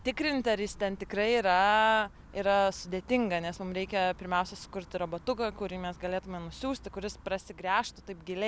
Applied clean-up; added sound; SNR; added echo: none; none; none; none.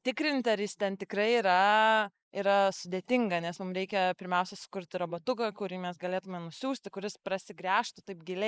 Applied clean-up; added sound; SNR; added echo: neural mask model Resemble Enhance denoiser.